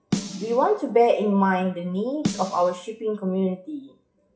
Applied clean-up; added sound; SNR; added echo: classical method WPE with log-MMSE.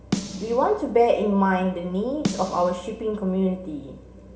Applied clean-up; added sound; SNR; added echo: none; Snare drum; 11 dB; reverberation time 0.3 s.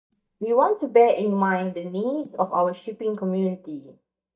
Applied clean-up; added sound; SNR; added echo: neural mask model DeepFilterNet 3.